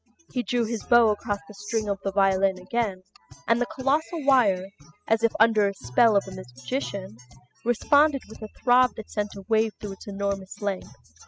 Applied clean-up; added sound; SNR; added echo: classical method spectral subtraction.